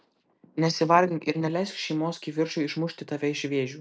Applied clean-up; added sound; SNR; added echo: none; none; none; none.